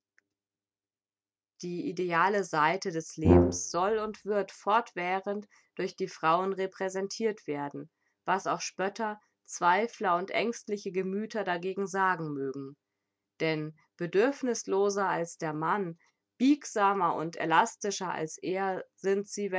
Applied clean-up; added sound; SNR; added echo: neural mask model RNNoise.